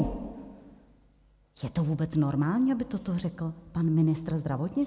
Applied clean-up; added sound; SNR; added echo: none; none; none; none.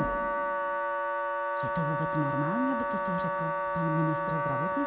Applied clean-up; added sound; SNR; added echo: none; Wind instrument, woodwind instrument; -4 dB; none.